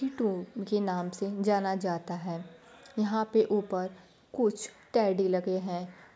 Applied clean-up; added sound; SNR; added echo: none; none; none; none.